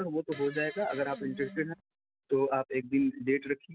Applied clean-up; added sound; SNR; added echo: none; Fart; 15 dB; none.